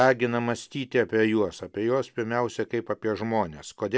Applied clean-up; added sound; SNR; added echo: none; none; none; none.